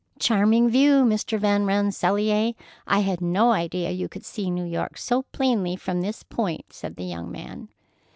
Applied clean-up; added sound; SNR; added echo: none; none; none; none.